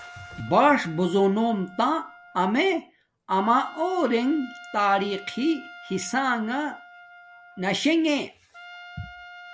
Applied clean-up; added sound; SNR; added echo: none; Trumpet; 20 dB; none.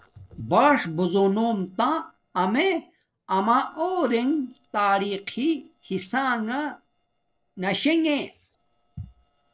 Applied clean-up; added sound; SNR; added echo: neural separator model SepFormer DNS4.